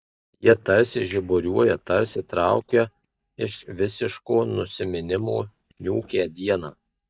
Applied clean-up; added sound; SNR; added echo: neural mask model DeepFilterNet 3.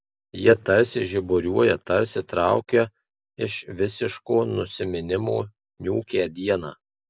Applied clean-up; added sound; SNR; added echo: none; none; none; none.